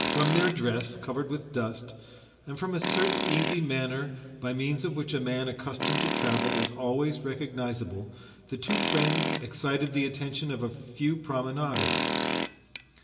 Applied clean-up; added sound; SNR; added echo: none; Tools; 3 dB; reverberation time 1.8 s.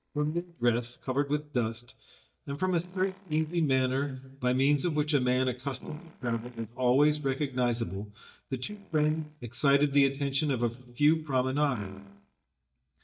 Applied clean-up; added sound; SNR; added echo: neural mask model DeepFilterNet 3.